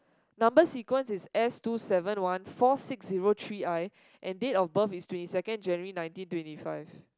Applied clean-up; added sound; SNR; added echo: none; none; none; none.